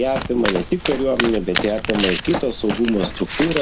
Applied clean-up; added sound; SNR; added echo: none; Domestic sounds, home sounds + Run; 4 dB; none.